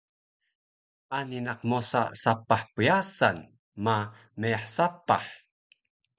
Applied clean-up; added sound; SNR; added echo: none; none; none; none.